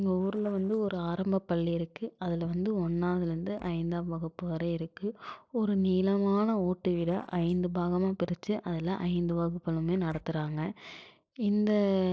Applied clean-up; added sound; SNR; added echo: neural separator model SepFormer DNS4.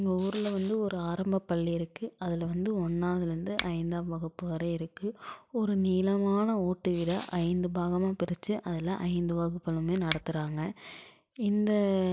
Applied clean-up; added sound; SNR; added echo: none; Finger snapping + Rattle; 8 dB; none.